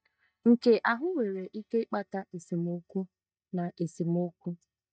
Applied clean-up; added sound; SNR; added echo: neural mask model DeepFilterNet 3.